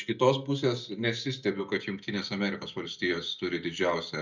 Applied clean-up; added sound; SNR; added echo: neural mask model DeepFilterNet 3.